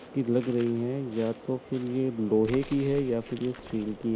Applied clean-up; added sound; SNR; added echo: none; Bird; 20 dB; none.